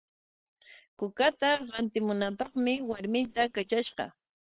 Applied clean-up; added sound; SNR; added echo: neural separator model SepFormer WHAM!.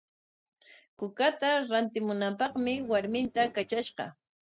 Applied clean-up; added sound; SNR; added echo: neural mask model RNNoise.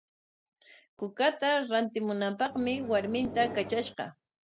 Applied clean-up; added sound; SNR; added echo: none; Microwave oven; 11 dB; none.